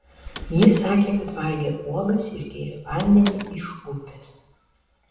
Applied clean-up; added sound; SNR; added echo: none; Door; 13 dB; reverberation time 0.8 s.